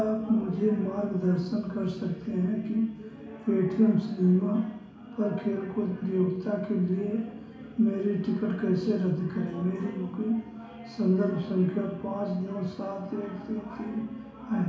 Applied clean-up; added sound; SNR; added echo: none; none; none; reverberation time 0.7 s.